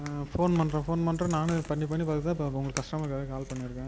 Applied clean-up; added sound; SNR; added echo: none; Crack / Crackle; 14 dB; none.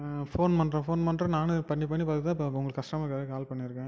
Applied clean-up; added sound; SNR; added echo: none; none; none; none.